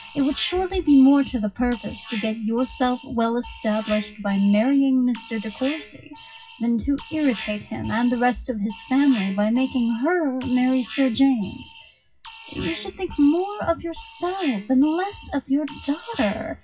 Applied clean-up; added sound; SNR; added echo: classical method WPE with log-MMSE.